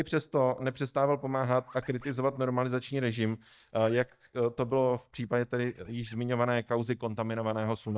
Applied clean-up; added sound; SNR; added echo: neural mask model DeepFilterNet 3.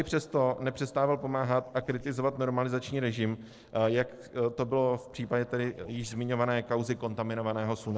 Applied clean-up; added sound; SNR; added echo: neural separator model SepFormer DNS4.